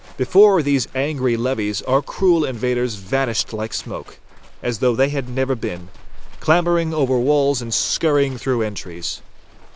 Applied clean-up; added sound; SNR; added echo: none; Livestock, farm animals, working animals; 14 dB; none.